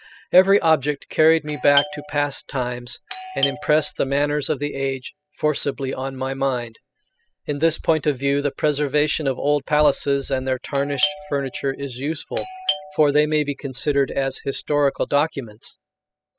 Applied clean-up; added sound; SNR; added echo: classical method spectral subtraction.